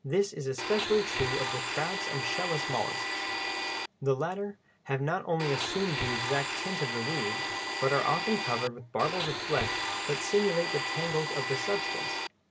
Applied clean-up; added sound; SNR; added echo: none; Domestic sounds, home sounds; 1 dB; none.